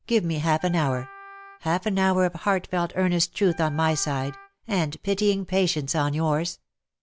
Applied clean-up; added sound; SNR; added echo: none; Wind instrument, woodwind instrument; 20 dB; none.